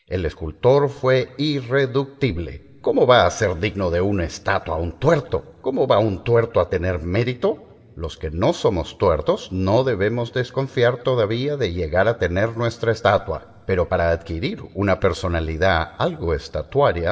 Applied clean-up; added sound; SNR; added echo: none; none; none; reverberation time 2.1 s.